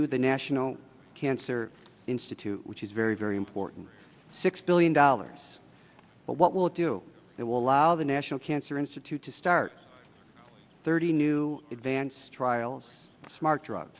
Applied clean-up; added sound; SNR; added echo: none; none; none; none.